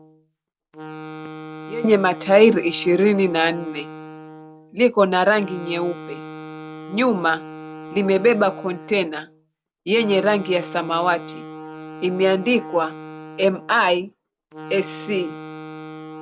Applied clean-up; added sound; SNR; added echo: none; Wind instrument, woodwind instrument; 15 dB; none.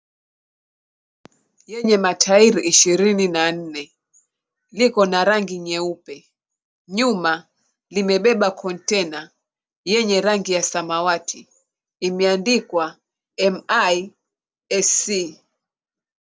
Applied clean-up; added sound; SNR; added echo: none; none; none; none.